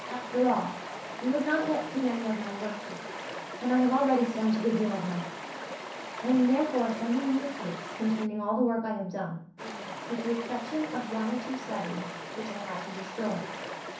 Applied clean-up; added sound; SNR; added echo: none; Stream; 9 dB; reverberation time 0.6 s.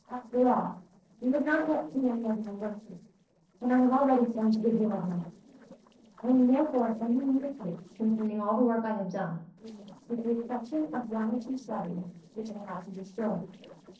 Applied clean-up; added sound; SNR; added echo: neural separator model SepFormer DNS4.